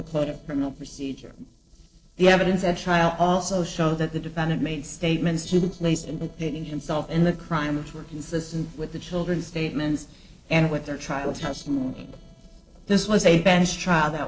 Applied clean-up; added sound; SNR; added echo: neural separator model SepFormer DNS4.